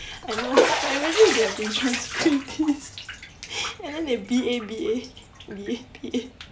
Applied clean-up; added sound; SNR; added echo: none; Bathtub (filling or washing); 3 dB; none.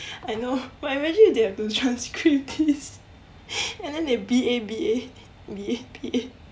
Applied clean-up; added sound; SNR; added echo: none; none; none; none.